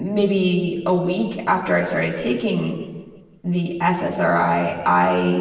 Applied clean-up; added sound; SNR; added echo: none; none; none; reverberation time 1.3 s.